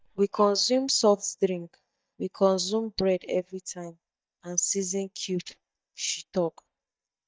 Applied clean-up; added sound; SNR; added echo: neural mask model DeepFilterNet 3.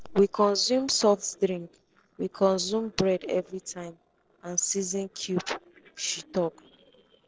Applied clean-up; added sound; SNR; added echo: neural separator model SepFormer DNS4.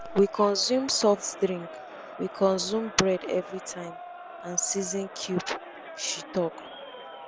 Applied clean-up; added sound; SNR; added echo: none; Crowd; 14 dB; none.